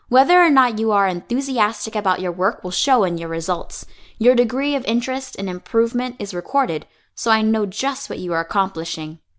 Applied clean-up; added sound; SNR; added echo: none; none; none; none.